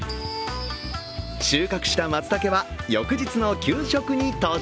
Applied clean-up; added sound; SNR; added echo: none; none; none; none.